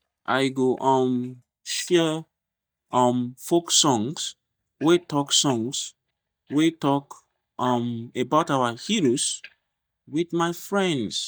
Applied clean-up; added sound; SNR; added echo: neural mask model DeepFilterNet 3.